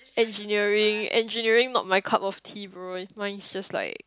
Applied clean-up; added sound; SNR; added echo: none; none; none; none.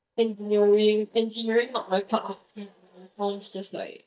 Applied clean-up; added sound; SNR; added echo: neural mask model DeepFilterNet 3.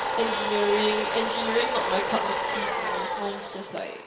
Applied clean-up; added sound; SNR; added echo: none; Domestic sounds, home sounds; -1 dB; reverberation time 0.8 s.